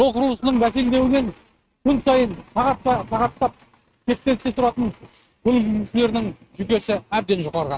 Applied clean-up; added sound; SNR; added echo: neural mask model RNNoise.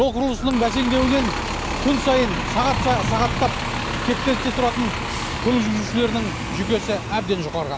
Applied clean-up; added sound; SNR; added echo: none; Bus; 3 dB; none.